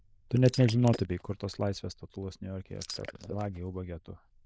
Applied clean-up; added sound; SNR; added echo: neural diffusion model UNIVERSE++.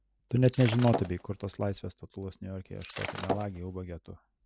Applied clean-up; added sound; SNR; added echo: none; Shatter; 6 dB; none.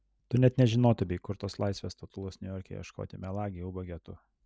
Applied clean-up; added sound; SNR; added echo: none; none; none; none.